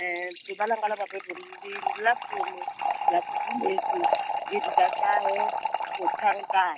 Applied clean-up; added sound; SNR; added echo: none; Fill (with liquid) / Trickle, dribble; 0 dB; none.